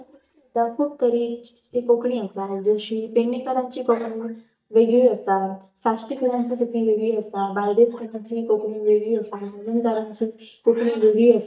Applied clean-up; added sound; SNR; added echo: neural mask model DeepFilterNet 3.